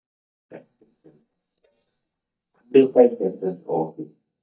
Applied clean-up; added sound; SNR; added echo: neural mask model DeepFilterNet 3.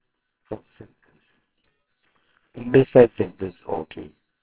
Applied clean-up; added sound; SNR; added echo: neural separator model SepFormer WHAMR!.